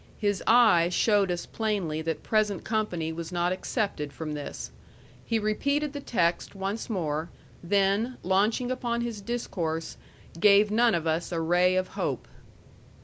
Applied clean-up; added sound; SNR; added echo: none; none; none; none.